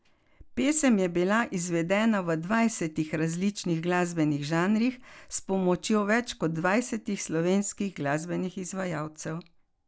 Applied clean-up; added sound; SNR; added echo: none; none; none; none.